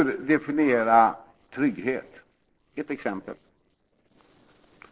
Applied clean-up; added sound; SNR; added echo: neural separator model SepFormer DNS4.